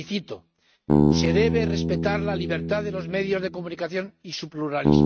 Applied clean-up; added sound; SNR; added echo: neural mask model RNNoise.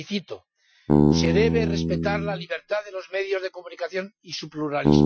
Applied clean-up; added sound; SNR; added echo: classical method Wiener filter.